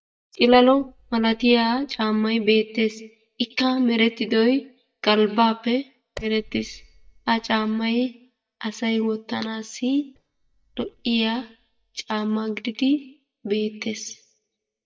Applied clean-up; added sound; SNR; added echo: neural mask model DeepFilterNet 3.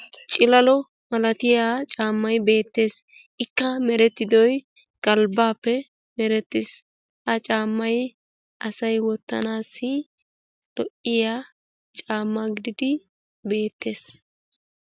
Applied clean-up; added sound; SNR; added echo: none; none; none; none.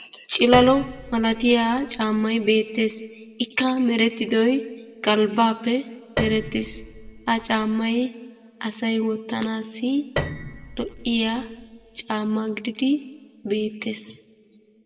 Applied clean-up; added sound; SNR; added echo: none; Piano; 10 dB; reverberation time 1.5 s.